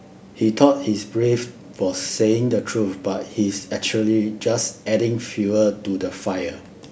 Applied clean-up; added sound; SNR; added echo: none; none; none; none.